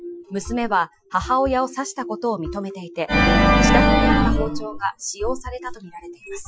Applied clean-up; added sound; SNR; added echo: classical method Wiener filter.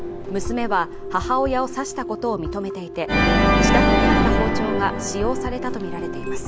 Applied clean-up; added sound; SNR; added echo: none; Organ; -2 dB; none.